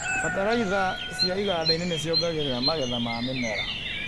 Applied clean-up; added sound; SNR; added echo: none; Bird vocalization, bird call, bird song; 1 dB; none.